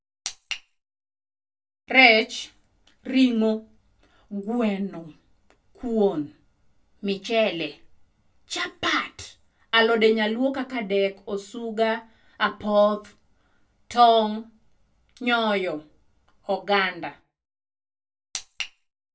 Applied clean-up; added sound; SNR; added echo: none; none; none; reverberation time 0.2 s.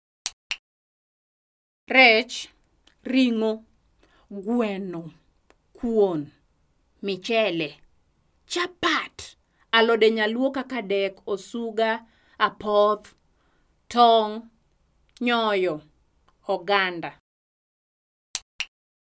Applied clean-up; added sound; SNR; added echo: none; none; none; none.